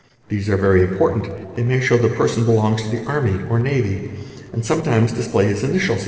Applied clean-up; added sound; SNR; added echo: neural separator model SepFormer DNS4.